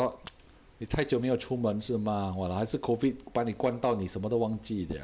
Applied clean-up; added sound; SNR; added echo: none; none; none; none.